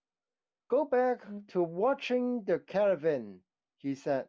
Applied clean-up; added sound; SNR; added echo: none; none; none; none.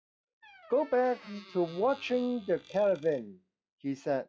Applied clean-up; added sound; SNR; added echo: classical method log-MMSE.